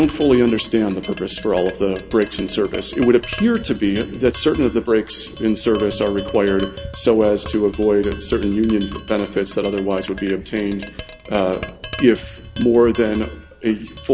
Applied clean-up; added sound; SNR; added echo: none; Tap; 12 dB; none.